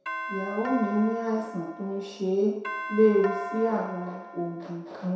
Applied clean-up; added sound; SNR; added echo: none; Doorbell; 9 dB; reverberation time 0.7 s.